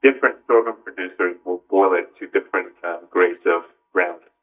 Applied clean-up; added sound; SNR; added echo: neural mask model DeepFilterNet 3.